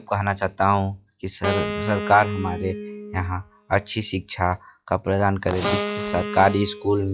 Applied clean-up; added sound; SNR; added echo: classical method log-MMSE.